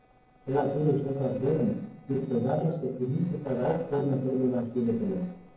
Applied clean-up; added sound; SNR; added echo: neural separator model SepFormer DNS4.